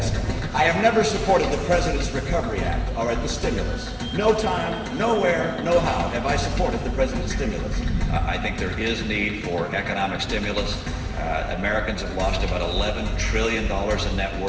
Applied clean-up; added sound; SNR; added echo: none; none; none; reverberation time 2.1 s.